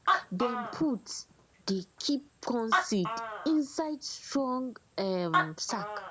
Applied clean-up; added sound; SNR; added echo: none; Animal; 2 dB; none.